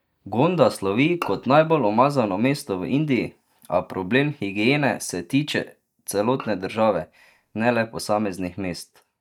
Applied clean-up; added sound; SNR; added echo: neural mask model DeepFilterNet 3.